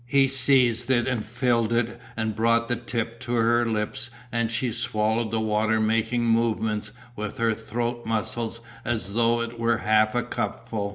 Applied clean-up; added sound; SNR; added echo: none; none; none; none.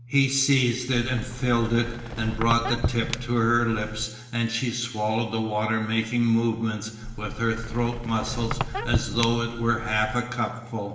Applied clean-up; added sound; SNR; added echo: none; Squeak; 6 dB; reverberation time 1.2 s.